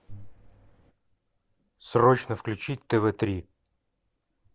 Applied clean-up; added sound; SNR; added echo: none; none; none; none.